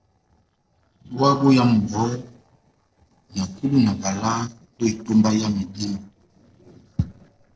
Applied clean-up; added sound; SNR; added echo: neural separator model SepFormer DNS4.